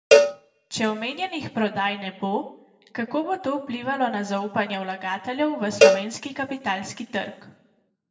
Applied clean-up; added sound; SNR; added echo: none; Cowbell; -5 dB; reverberation time 0.6 s.